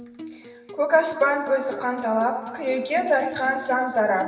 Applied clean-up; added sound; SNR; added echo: none; Acoustic guitar; 17 dB; reverberation time 2.6 s.